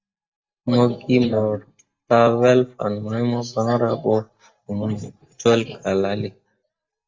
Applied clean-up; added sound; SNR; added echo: neural mask model DeepFilterNet 3.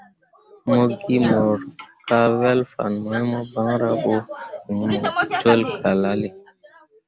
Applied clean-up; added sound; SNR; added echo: none; none; none; none.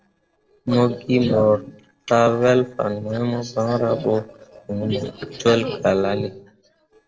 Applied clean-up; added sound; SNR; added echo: neural separator model SepFormer DNS4.